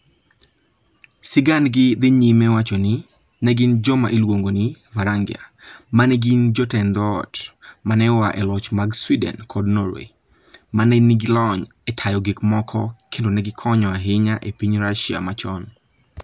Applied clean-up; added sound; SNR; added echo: none; none; none; none.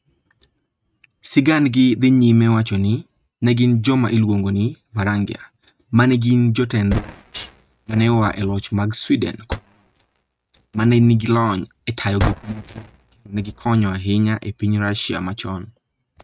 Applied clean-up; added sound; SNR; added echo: neural mask model RNNoise.